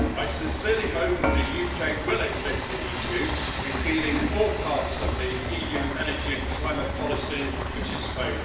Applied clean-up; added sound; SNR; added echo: none; Frying (food) / Dishes, pots, and pans; -1 dB; reverberation time 0.9 s.